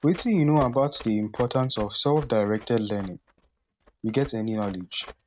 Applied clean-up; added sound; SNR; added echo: neural mask model RNNoise.